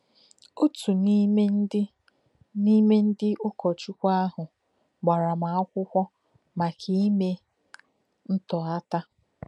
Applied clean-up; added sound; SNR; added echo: none; none; none; none.